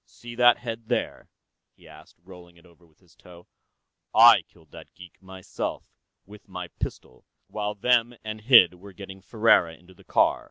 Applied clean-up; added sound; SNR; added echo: none; none; none; none.